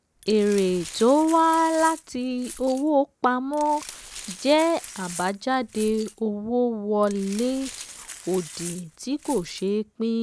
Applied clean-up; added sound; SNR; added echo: none; Glass; 15 dB; none.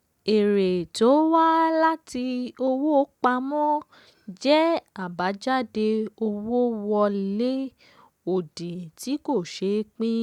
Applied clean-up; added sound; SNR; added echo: none; none; none; none.